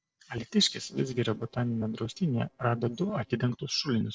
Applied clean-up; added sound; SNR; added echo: neural separator model SepFormer DNS4.